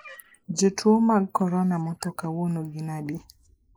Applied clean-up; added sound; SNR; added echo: neural mask model Resemble Enhance denoiser.